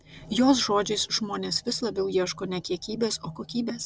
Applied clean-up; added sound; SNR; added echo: none; none; none; none.